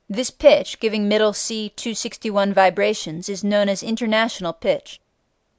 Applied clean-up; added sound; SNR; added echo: none; none; none; none.